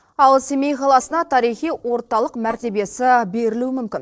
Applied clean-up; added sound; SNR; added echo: neural separator model SepFormer DNS4.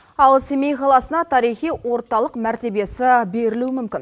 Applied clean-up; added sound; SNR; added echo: none; none; none; none.